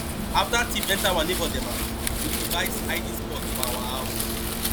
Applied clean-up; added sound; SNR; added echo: none; Wind; -1 dB; none.